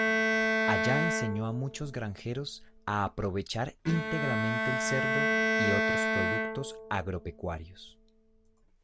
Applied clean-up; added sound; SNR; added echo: none; Bowed string instrument; -3 dB; none.